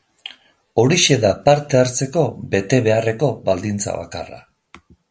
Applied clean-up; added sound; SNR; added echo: none; none; none; none.